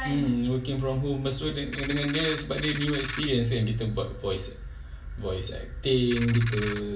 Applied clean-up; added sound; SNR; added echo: none; Ratchet, pawl; 9 dB; reverberation time 0.2 s.